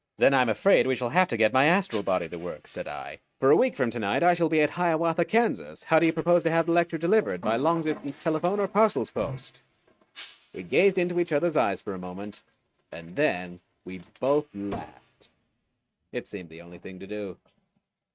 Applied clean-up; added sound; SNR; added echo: neural mask model RNNoise.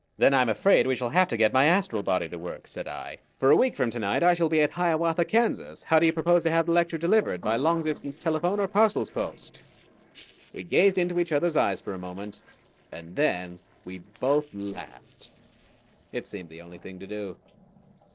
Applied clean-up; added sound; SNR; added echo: neural separator model SepFormer DNS4.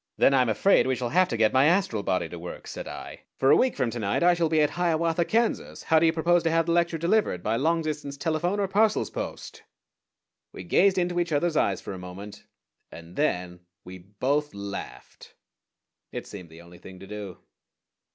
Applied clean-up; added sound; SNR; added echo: none; none; none; none.